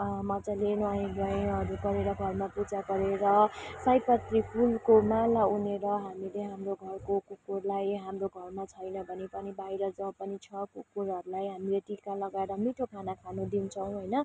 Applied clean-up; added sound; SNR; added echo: none; none; none; none.